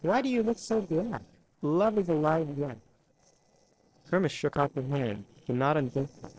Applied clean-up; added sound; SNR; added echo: neural separator model SepFormer DNS4.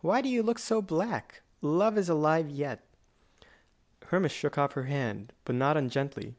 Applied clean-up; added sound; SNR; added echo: none; none; none; none.